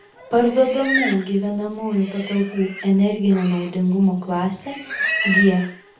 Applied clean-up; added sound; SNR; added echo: none; Livestock, farm animals, working animals; 8 dB; reverberation time 0.4 s.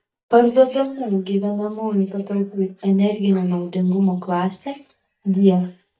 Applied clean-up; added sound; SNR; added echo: neural mask model DeepFilterNet 3.